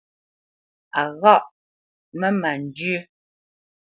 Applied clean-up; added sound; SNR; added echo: none; none; none; none.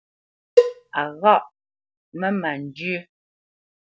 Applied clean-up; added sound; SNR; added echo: none; Cowbell; -3 dB; none.